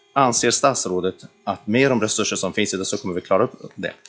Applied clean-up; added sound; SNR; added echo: classical method log-MMSE.